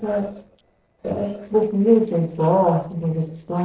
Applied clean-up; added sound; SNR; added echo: neural separator model SepFormer DNS4.